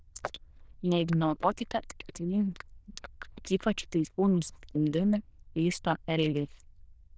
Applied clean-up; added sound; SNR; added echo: neural diffusion model UNIVERSE++.